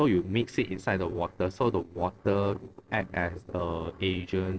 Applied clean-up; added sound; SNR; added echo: neural separator model SepFormer DNS4.